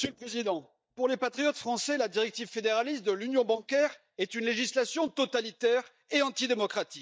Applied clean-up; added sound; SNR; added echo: neural mask model DeepFilterNet 3.